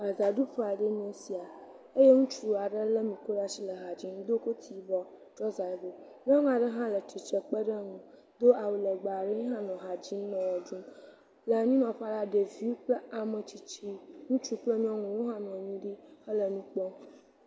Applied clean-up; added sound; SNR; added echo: none; none; none; none.